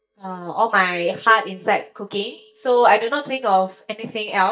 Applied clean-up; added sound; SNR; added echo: neural mask model DeepFilterNet 3.